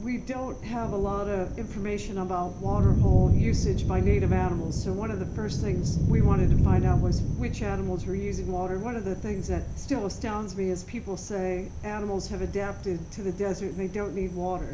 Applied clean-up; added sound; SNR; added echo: none; Thunder; -3 dB; reverberation time 0.4 s.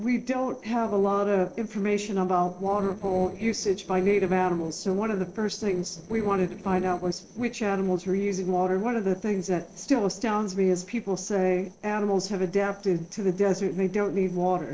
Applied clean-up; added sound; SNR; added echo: neural separator model SepFormer DNS4.